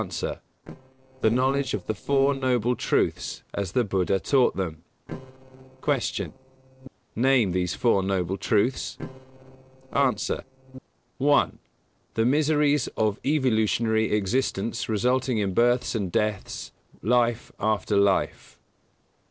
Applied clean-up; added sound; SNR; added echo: neural separator model SepFormer DNS4.